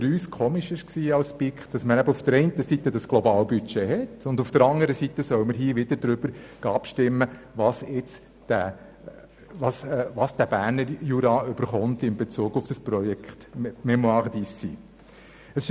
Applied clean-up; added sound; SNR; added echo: none; none; none; none.